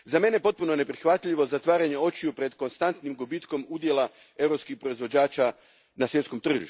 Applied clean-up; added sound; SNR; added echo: none; none; none; none.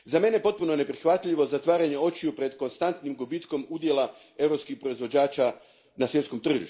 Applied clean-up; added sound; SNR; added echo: none; none; none; reverberation time 0.5 s.